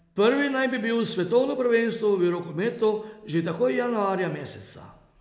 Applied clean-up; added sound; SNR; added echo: none; none; none; none.